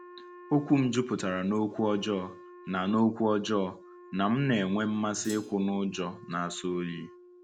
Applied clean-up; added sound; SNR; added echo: none; Thump, thud + Wind instrument, woodwind instrument; 20 dB; none.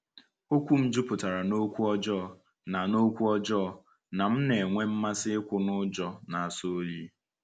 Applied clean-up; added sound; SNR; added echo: none; none; none; none.